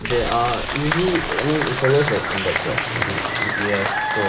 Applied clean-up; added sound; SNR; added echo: none; Applause; 0 dB; none.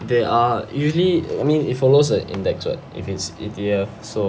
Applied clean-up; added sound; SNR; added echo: none; none; none; none.